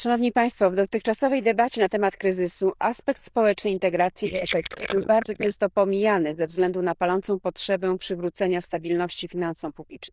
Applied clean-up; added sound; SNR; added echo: neural diffusion model UNIVERSE++.